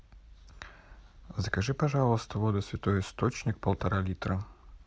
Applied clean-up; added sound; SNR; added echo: none; none; none; none.